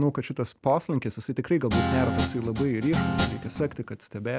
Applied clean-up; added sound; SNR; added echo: none; Guitar; 1 dB; none.